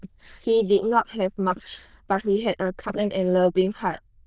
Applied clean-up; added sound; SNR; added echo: neural diffusion model UNIVERSE++.